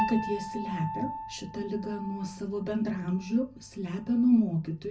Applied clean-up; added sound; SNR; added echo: none; Piano; 10 dB; reverberation time 0.4 s.